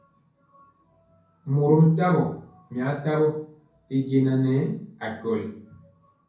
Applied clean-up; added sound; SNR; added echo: none; none; none; reverberation time 0.6 s.